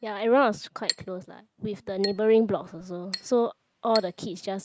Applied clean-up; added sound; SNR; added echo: neural mask model RNNoise.